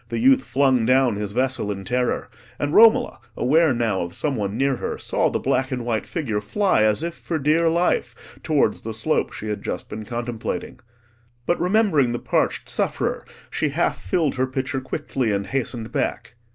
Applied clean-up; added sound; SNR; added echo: none; none; none; none.